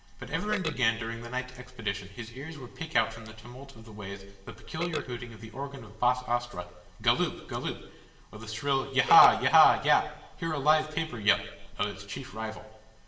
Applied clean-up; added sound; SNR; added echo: none; Burping, eructation; 17 dB; reverberation time 0.9 s.